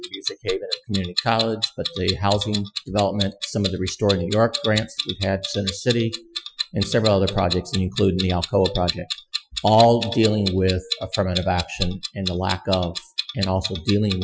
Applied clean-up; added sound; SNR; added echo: classical method Wiener filter.